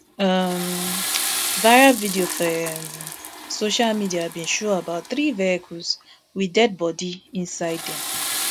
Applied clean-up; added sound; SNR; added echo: none; Toilet flush / Water; 8 dB; none.